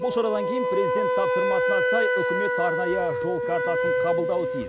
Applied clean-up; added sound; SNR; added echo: none; Wind instrument, woodwind instrument; -5 dB; none.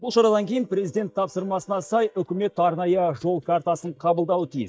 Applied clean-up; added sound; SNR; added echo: neural mask model DeepFilterNet 3.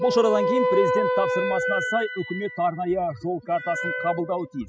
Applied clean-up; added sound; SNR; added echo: classical method spectral subtraction.